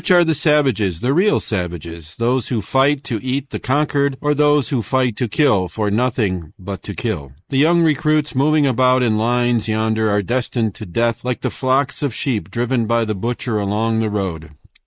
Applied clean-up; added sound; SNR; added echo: neural mask model Resemble Enhance denoiser.